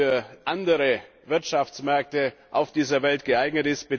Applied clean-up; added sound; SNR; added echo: none; none; none; none.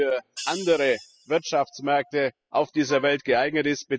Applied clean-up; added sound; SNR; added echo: classical method spectral subtraction.